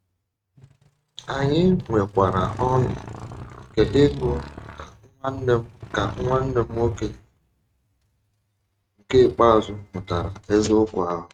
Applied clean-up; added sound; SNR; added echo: neural mask model RNNoise.